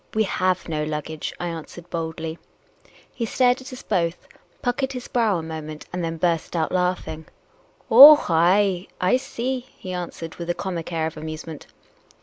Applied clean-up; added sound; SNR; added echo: none; none; none; none.